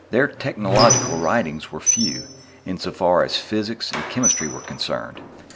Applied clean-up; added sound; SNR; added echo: none; Squeak; 3 dB; none.